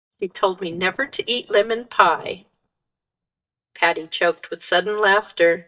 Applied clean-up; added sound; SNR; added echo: neural mask model DeepFilterNet 3.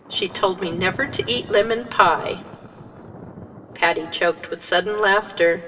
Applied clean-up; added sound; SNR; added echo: none; Thunder; 16 dB; reverberation time 2.8 s.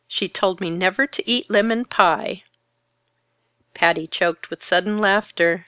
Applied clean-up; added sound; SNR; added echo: none; none; none; none.